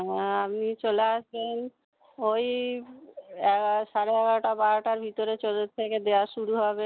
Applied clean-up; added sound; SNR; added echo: none; none; none; none.